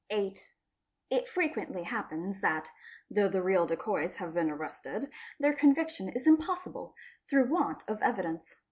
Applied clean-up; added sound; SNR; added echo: none; none; none; none.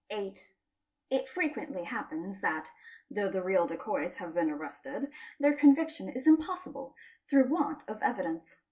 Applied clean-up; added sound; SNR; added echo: none; none; none; reverberation time 0.1 s.